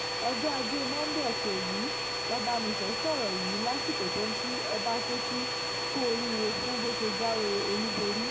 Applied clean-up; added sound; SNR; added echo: none; Domestic sounds, home sounds; -2 dB; reverberation time 0.4 s.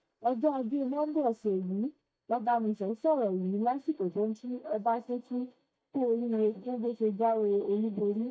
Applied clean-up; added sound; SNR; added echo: neural mask model DeepFilterNet 3.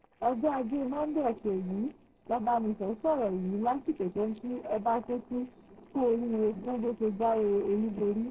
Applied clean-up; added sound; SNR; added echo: neural separator model SepFormer DNS4.